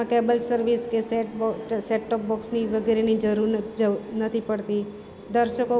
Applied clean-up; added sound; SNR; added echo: none; none; none; none.